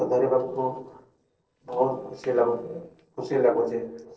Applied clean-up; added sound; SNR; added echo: neural separator model SepFormer DNS4.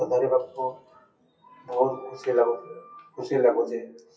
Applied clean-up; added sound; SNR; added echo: classical method WPE with log-MMSE.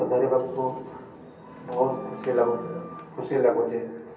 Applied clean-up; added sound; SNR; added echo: none; Sliding door; 19 dB; reverberation time 0.3 s.